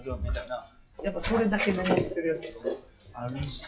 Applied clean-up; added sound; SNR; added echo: classical method WPE with log-MMSE.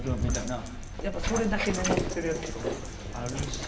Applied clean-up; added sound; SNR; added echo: none; Dog; -1 dB; reverberation time 2.0 s.